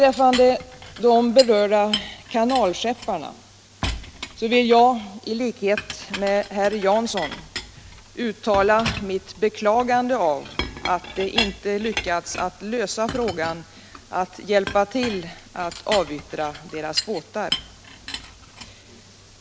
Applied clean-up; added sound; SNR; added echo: none; Chink, clink; 11 dB; none.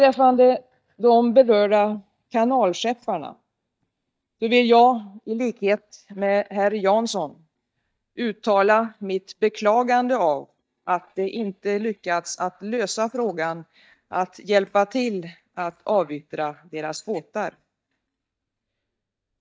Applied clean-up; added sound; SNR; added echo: neural mask model DeepFilterNet 3.